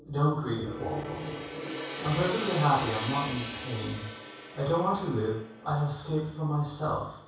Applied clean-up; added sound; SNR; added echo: none; Gong; 9 dB; reverberation time 0.7 s.